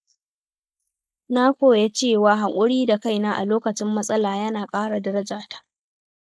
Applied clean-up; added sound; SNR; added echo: neural mask model Resemble Enhance denoiser.